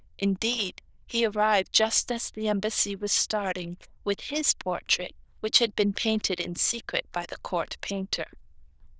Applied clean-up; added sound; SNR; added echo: neural diffusion model UNIVERSE++.